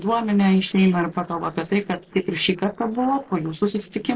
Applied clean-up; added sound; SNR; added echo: neural separator model SepFormer DNS4.